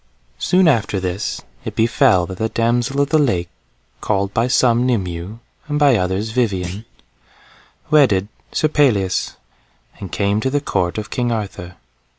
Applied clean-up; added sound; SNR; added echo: none; Thump, thud; 16 dB; none.